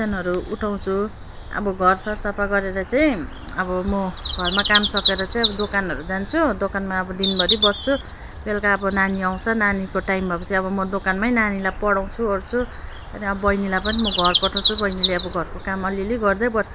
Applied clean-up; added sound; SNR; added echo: none; Bird vocalization, bird call, bird song; 6 dB; none.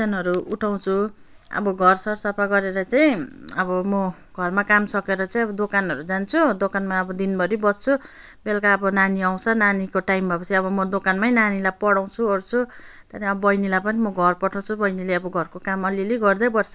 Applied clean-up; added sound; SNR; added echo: none; none; none; none.